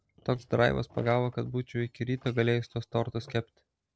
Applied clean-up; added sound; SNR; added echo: neural separator model SepFormer DNS4.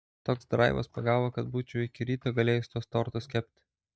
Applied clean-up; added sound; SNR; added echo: neural mask model DeepFilterNet 3.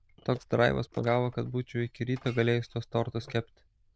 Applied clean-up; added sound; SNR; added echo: neural diffusion model UNIVERSE++.